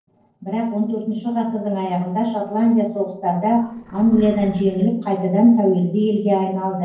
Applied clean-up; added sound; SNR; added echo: neural separator model SepFormer DNS4.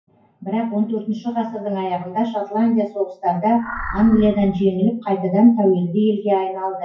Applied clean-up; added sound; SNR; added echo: classical method WPE with log-MMSE.